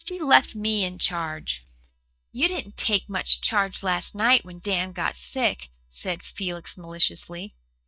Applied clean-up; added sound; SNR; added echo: neural mask model DeepFilterNet 3.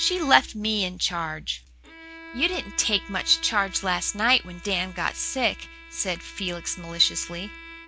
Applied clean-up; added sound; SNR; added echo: none; Bowed string instrument; 18 dB; none.